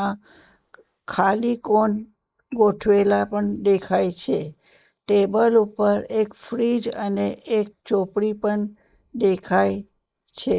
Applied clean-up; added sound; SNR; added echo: neural mask model Resemble Enhance denoiser.